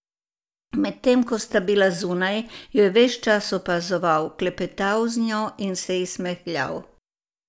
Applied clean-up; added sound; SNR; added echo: none; none; none; none.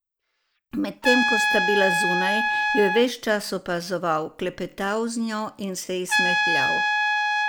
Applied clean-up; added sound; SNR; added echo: none; Trumpet; -1 dB; none.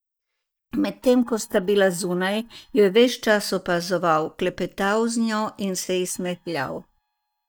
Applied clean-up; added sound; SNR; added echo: neural mask model DeepFilterNet 3.